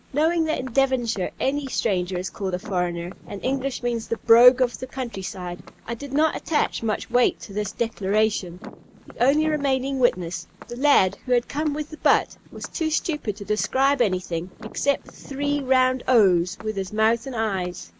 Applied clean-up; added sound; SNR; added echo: none; Walk, footsteps; 20 dB; none.